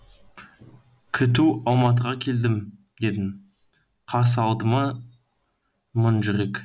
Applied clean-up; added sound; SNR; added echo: none; none; none; none.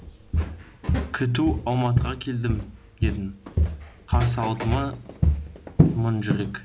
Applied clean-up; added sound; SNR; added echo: none; Walk, footsteps; -1 dB; none.